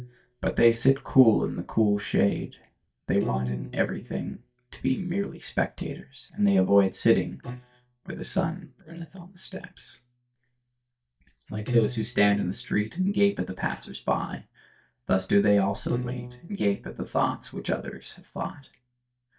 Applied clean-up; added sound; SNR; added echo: neural mask model DeepFilterNet 3.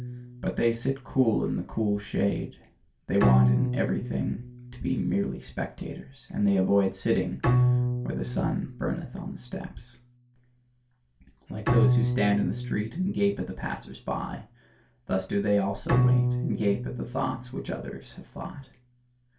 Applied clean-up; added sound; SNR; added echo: none; Bowed string instrument; 2 dB; reverberation time 0.2 s.